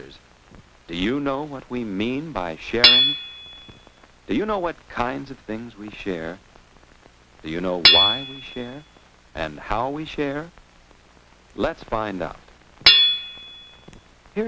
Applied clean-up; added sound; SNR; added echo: none; Hammer / Chink, clink; -4 dB; none.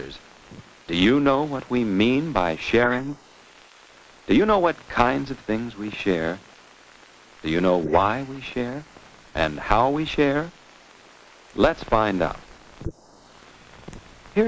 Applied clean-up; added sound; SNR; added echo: neural mask model Resemble Enhance denoiser.